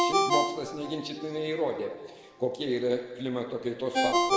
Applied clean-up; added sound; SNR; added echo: none; Ringtone; -1 dB; reverberation time 2.1 s.